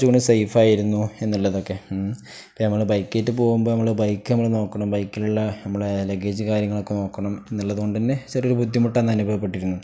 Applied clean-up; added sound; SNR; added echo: none; none; none; none.